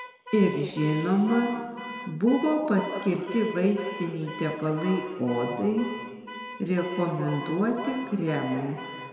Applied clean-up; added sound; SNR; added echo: none; Alarm / Car; 14 dB; reverberation time 2.3 s.